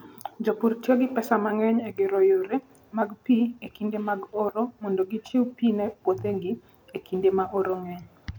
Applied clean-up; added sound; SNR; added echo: none; none; none; none.